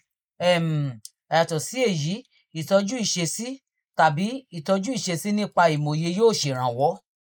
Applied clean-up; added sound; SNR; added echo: neural mask model Resemble Enhance denoiser.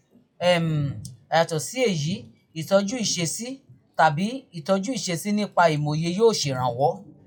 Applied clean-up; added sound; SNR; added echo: classical method log-MMSE.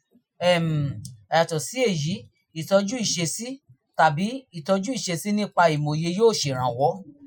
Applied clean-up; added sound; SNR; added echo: classical method Wiener filter.